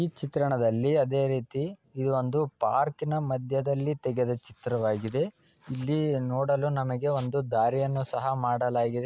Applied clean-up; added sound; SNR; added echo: none; none; none; none.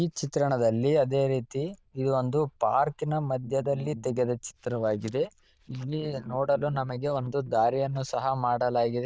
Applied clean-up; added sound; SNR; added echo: neural diffusion model UNIVERSE++.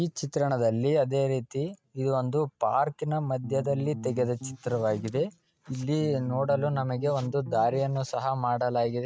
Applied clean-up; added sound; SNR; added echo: neural mask model RNNoise.